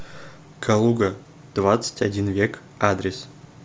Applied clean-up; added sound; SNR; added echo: none; none; none; none.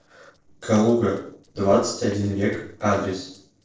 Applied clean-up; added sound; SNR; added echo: neural separator model SepFormer DNS4.